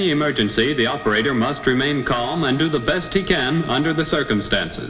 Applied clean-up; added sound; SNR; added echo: none; Wind instrument, woodwind instrument; 19 dB; reverberation time 1.7 s.